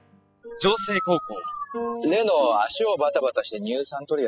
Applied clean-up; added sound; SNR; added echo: classical method spectral subtraction.